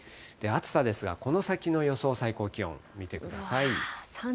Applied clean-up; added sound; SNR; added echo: none; none; none; none.